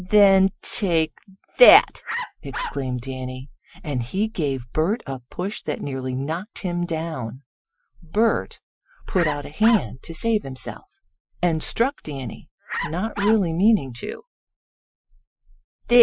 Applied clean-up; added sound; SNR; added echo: classical method Wiener filter.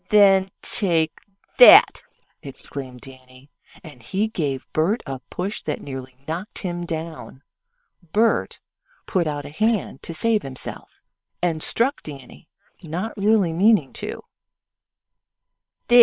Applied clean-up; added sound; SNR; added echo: neural separator model SepFormer WHAM!.